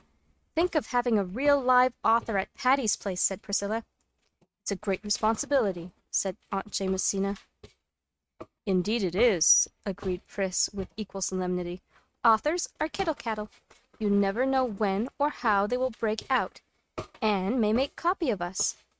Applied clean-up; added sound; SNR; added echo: neural mask model RNNoise.